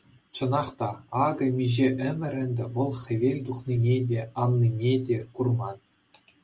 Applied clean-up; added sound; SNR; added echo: none; none; none; none.